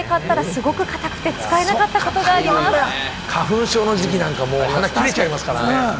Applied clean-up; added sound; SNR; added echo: none; Train; 12 dB; none.